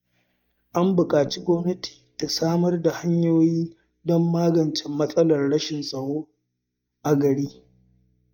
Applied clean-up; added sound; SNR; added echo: neural mask model DeepFilterNet 3.